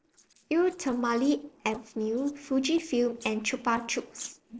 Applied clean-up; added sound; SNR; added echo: neural separator model SepFormer DNS4.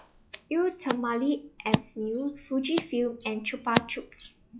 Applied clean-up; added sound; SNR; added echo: classical method log-MMSE.